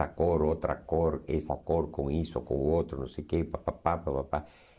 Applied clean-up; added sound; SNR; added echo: neural mask model Resemble Enhance denoiser.